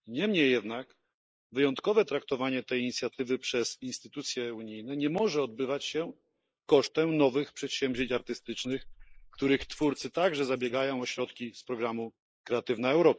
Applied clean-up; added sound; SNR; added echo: neural mask model Resemble Enhance denoiser.